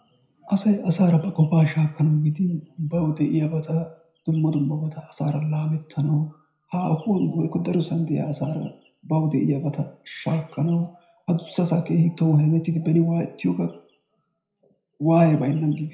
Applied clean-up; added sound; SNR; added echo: none; none; none; reverberation time 0.4 s.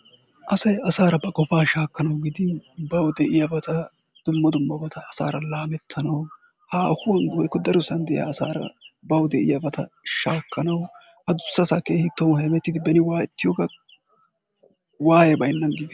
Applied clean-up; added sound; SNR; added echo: none; none; none; none.